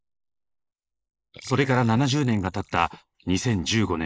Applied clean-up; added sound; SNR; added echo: neural mask model Resemble Enhance denoiser.